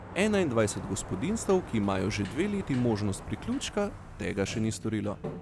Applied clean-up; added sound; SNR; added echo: none; Sliding door; 12 dB; none.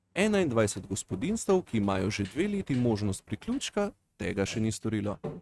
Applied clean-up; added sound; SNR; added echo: neural mask model RNNoise.